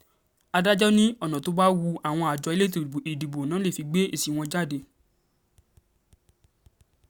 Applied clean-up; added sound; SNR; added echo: none; none; none; none.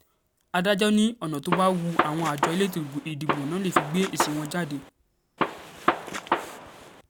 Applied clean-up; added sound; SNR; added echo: none; Gunshot, gunfire; 1 dB; none.